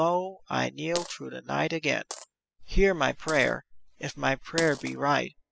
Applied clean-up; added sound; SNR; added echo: classical method spectral subtraction.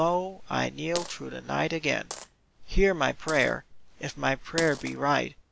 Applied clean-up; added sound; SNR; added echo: none; Coin (dropping); 15 dB; none.